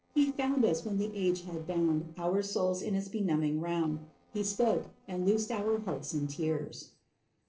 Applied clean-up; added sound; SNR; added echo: neural separator model SepFormer DNS4.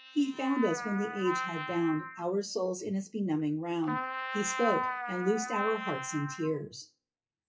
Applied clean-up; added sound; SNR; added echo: classical method WPE with log-MMSE.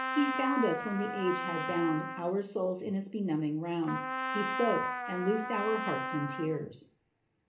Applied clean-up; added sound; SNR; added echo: none; Trumpet; 4 dB; reverberation time 0.3 s.